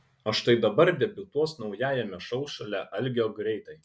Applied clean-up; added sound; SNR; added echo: none; none; none; none.